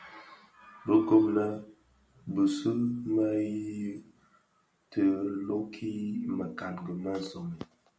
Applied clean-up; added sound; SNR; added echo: none; none; none; none.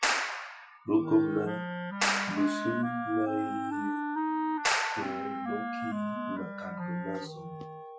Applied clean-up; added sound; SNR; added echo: classical method Wiener filter.